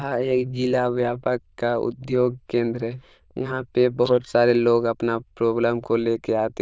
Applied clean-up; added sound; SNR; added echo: neural diffusion model UNIVERSE++.